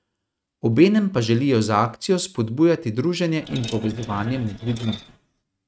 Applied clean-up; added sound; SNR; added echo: neural mask model RNNoise.